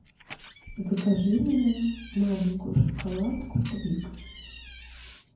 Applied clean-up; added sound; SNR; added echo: none; Door; 19 dB; reverberation time 0.9 s.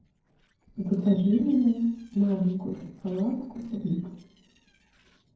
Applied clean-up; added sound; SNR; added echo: neural separator model SepFormer DNS4.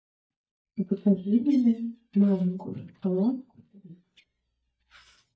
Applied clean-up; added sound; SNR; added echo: neural mask model DeepFilterNet 3.